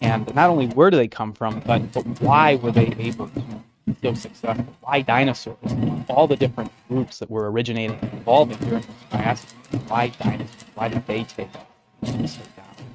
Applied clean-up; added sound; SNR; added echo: neural mask model RNNoise.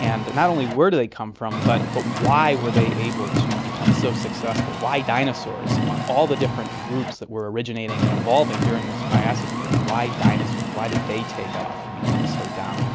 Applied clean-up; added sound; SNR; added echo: none; Car; -1 dB; none.